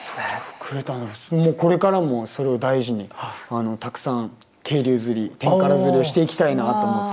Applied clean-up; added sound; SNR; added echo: none; none; none; none.